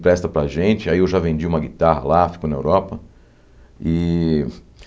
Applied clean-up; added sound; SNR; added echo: none; none; none; none.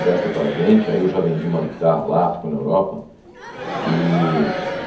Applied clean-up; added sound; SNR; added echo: none; Crowd; 9 dB; reverberation time 0.7 s.